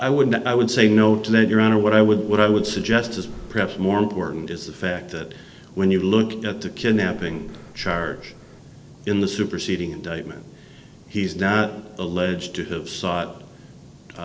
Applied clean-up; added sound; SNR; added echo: none; Breathing; 19 dB; none.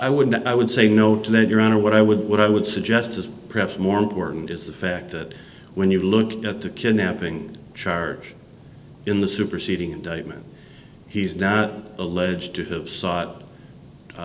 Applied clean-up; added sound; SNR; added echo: none; none; none; none.